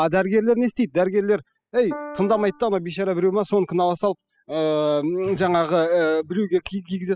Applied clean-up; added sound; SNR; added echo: classical method spectral subtraction.